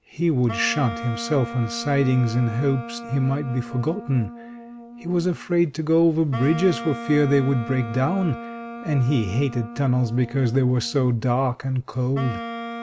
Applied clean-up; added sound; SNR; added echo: none; Wind instrument, woodwind instrument; 12 dB; none.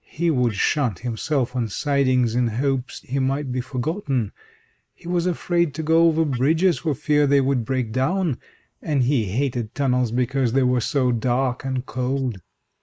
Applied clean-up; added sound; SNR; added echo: neural mask model Resemble Enhance denoiser.